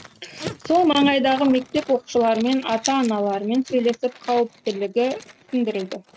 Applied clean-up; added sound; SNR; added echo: neural mask model RNNoise.